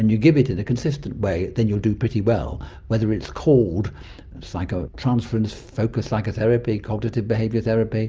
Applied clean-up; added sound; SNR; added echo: none; none; none; none.